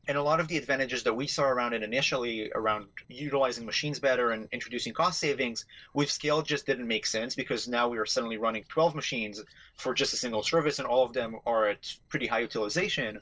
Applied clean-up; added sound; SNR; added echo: neural separator model SepFormer DNS4.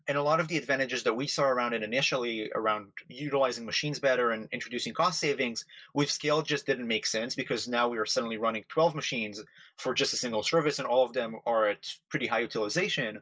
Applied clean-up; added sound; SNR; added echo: none; none; none; none.